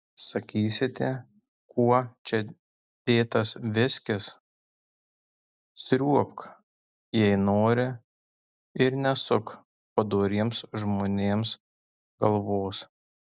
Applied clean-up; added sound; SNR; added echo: none; none; none; none.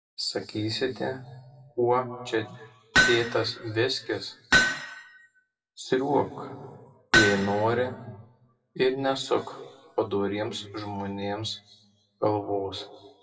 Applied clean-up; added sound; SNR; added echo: classical method WPE with log-MMSE.